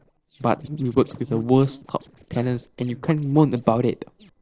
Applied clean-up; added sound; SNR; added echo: neural separator model SepFormer DNS4.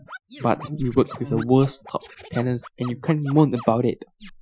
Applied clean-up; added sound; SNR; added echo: classical method Wiener filter.